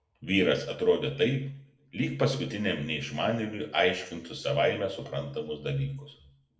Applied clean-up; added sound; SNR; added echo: none; none; none; reverberation time 0.5 s.